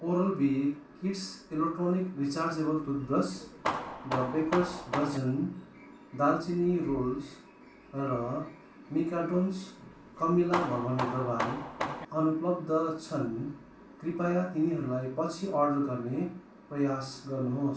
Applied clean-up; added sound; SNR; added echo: none; Hammer; 5 dB; reverberation time 0.4 s.